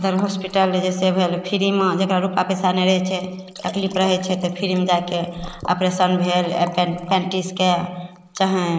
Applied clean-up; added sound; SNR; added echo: neural mask model Resemble Enhance denoiser.